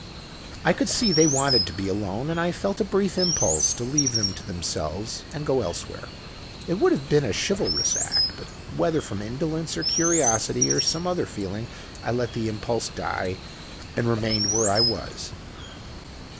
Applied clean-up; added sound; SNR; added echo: none; Chirp, tweet; 3 dB; none.